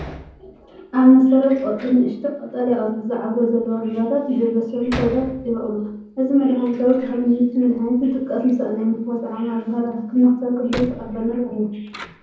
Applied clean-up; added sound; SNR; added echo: none; Door; 19 dB; reverberation time 0.7 s.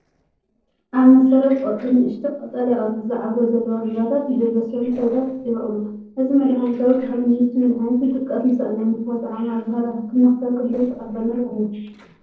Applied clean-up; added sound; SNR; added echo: neural separator model SepFormer DNS4.